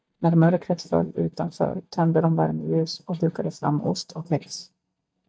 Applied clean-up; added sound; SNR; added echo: neural mask model DeepFilterNet 3.